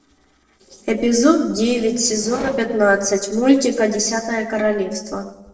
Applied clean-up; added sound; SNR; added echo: neural separator model SepFormer DNS4.